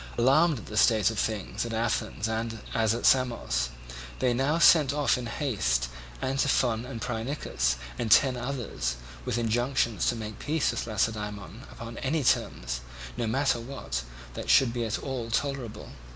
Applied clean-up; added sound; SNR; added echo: none; none; none; none.